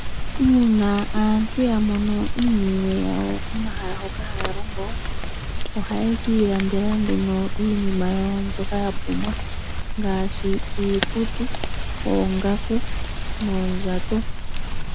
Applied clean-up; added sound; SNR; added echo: none; Rain; 1 dB; none.